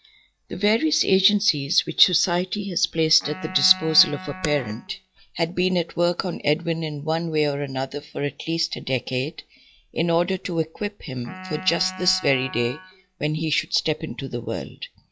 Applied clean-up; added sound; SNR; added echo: classical method log-MMSE.